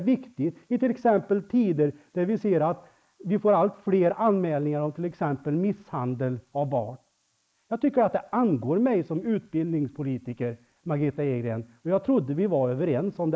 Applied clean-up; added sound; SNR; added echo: neural mask model Resemble Enhance denoiser.